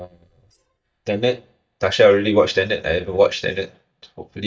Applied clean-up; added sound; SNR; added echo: neural mask model DeepFilterNet 3.